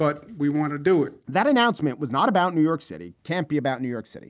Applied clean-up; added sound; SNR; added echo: none; none; none; none.